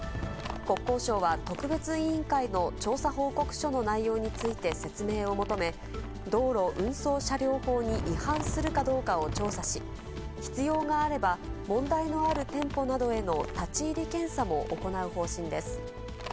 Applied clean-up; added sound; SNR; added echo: none; Fireworks + Livestock, farm animals, working animals; 12 dB; none.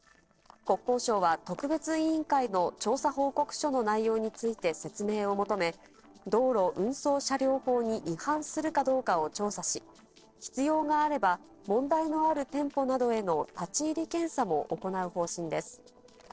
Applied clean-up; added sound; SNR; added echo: neural separator model SepFormer DNS4.